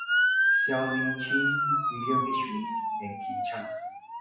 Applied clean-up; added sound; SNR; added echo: classical method WPE with log-MMSE.